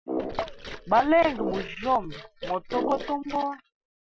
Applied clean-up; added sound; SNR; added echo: classical method Wiener filter.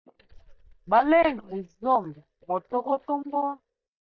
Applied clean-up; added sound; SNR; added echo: neural mask model DeepFilterNet 3.